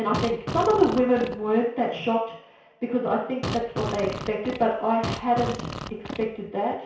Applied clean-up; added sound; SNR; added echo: none; Fart; 8 dB; reverberation time 0.6 s.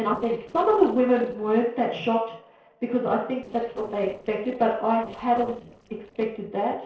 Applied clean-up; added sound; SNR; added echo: neural separator model SepFormer DNS4.